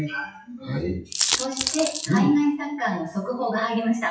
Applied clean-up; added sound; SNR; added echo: classical method WPE with log-MMSE.